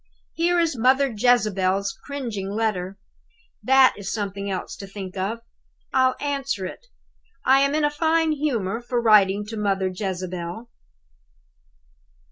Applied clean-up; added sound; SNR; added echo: none; none; none; none.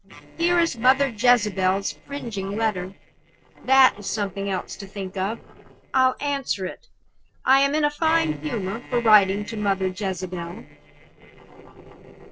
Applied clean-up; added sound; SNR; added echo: neural separator model SepFormer DNS4.